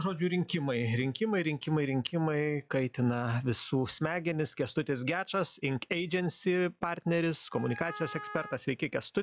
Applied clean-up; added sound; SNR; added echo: classical method log-MMSE.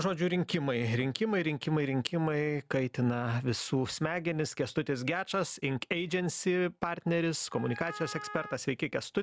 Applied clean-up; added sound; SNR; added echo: none; Wind instrument, woodwind instrument; 14 dB; none.